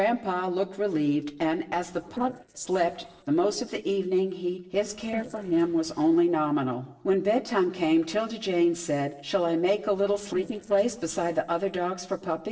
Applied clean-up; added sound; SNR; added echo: neural separator model SepFormer DNS4.